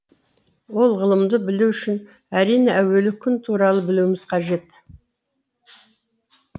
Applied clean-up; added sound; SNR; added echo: none; none; none; none.